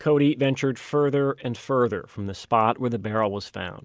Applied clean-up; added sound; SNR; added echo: none; none; none; none.